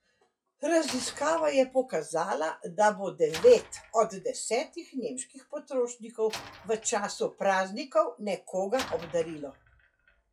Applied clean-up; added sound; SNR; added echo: classical method log-MMSE.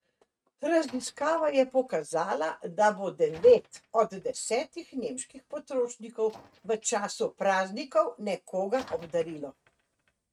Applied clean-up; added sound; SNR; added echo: neural mask model RNNoise.